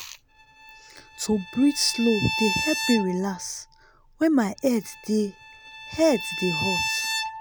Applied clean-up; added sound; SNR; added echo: none; Bowed string instrument; 6 dB; none.